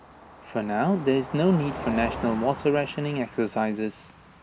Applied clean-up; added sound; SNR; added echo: none; Car passing by; 12 dB; none.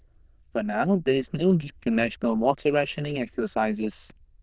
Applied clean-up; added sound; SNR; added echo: neural diffusion model UNIVERSE++.